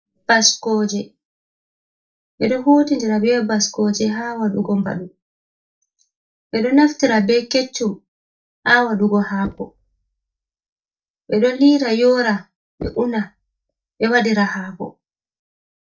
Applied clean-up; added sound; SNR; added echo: neural mask model DeepFilterNet 3.